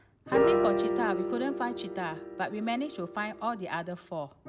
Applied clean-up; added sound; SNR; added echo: none; Piano; -2 dB; none.